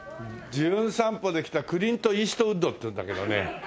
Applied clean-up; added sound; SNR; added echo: none; none; none; none.